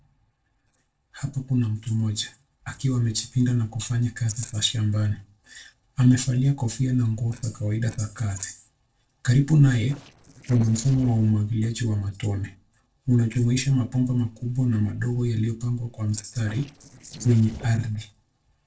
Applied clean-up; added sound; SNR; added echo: neural separator model SepFormer DNS4.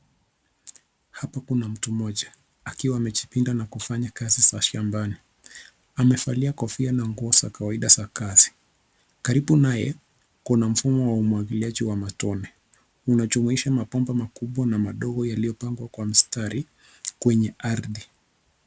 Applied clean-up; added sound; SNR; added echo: none; none; none; none.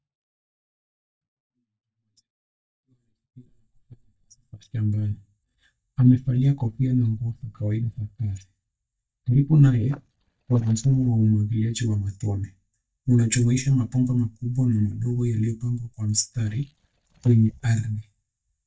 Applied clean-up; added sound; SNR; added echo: neural mask model DeepFilterNet 3.